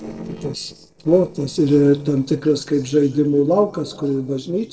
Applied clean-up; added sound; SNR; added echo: neural separator model SepFormer DNS4.